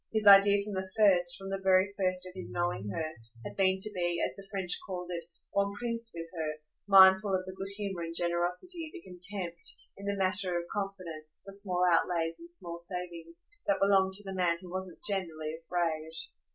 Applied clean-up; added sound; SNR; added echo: none; none; none; none.